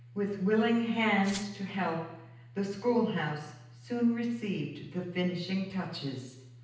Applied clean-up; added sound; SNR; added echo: none; Glass; 16 dB; reverberation time 0.9 s.